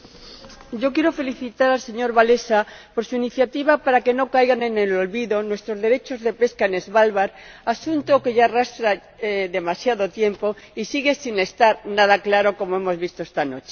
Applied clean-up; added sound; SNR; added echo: none; none; none; none.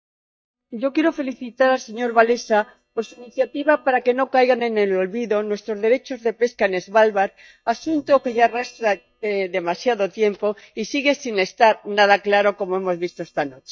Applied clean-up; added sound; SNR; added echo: neural mask model DeepFilterNet 3.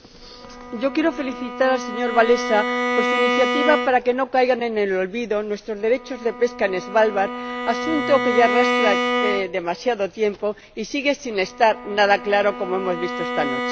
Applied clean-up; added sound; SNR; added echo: none; Bowed string instrument; 5 dB; none.